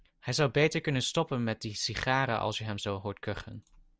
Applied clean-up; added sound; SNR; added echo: none; none; none; none.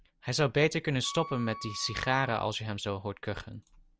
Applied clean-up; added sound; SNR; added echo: none; Wind instrument, woodwind instrument; 15 dB; none.